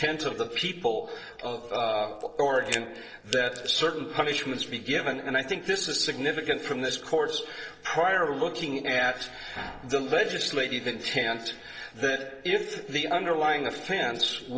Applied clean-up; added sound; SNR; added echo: neural separator model SepFormer DNS4.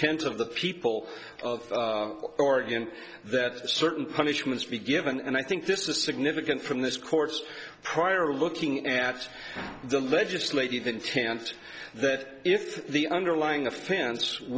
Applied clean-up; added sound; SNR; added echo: none; none; none; none.